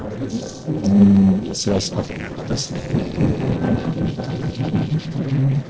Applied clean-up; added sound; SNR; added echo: neural separator model SepFormer DNS4.